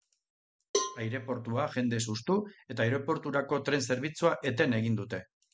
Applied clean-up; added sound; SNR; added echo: none; Cowbell; 8 dB; none.